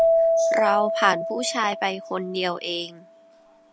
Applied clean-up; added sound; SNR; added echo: none; Keyboard (musical); -2 dB; none.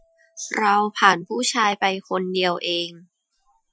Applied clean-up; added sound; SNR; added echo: classical method Wiener filter.